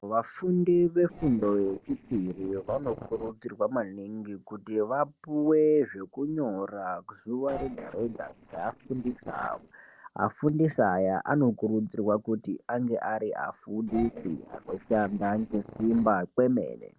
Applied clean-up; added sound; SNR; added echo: neural separator model SepFormer DNS4.